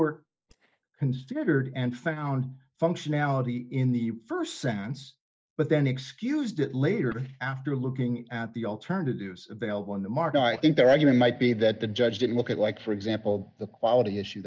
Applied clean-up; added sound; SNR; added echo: neural mask model DeepFilterNet 3.